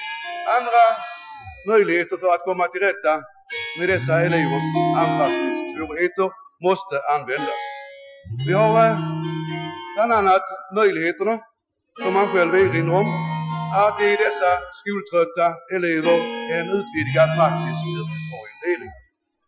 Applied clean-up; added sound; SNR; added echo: classical method Wiener filter.